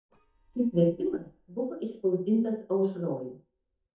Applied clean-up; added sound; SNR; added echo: neural mask model DeepFilterNet 3.